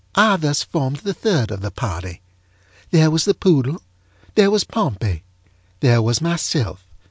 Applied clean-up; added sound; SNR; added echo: none; none; none; none.